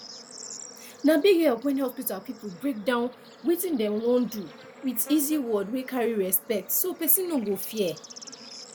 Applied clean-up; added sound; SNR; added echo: none; Bird / Insect; 19 dB; none.